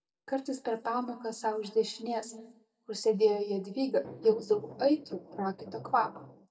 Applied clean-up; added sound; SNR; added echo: neural mask model DeepFilterNet 3.